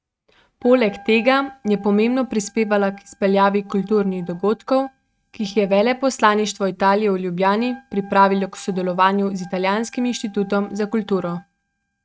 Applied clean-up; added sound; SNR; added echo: neural mask model RNNoise.